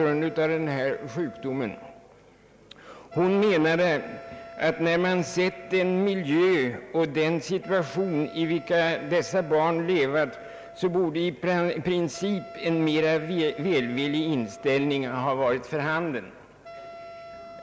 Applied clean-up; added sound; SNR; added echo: none; Wind instrument, woodwind instrument; 19 dB; none.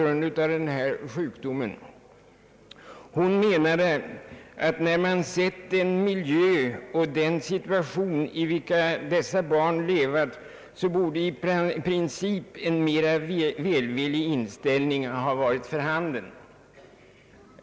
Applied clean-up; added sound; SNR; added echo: none; none; none; none.